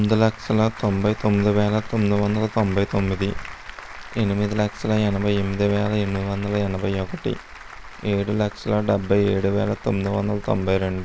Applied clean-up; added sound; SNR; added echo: none; Applause; 18 dB; none.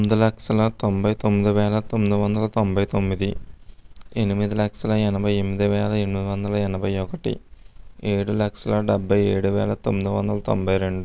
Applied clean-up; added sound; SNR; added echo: none; none; none; none.